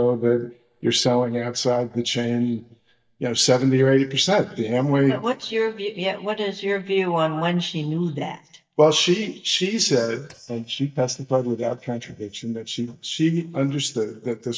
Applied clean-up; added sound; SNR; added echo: neural mask model DeepFilterNet 3.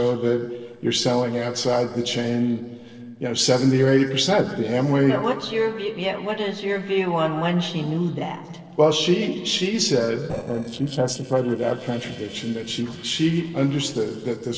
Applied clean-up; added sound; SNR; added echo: neural separator model SepFormer DNS4.